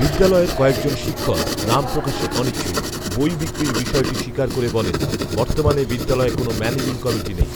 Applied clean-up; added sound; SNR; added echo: none; Writing; 2 dB; none.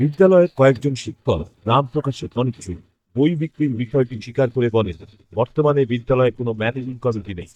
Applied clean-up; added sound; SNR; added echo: neural mask model DeepFilterNet 3.